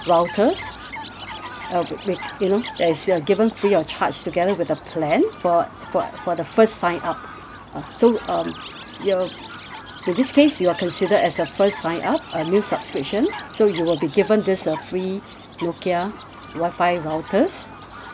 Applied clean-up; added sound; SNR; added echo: none; Chirp, tweet; 14 dB; none.